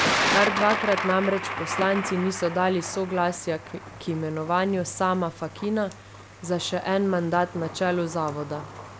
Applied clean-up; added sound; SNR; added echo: none; Thunder; 5 dB; none.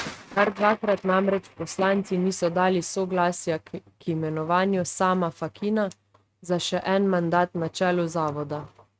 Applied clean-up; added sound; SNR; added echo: neural mask model RNNoise.